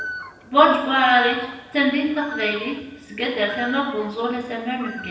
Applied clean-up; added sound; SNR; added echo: none; Bird; 14 dB; reverberation time 0.9 s.